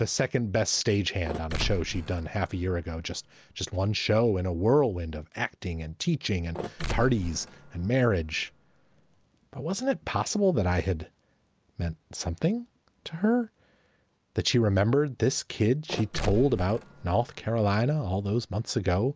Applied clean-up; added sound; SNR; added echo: none; Mechanisms; 9 dB; none.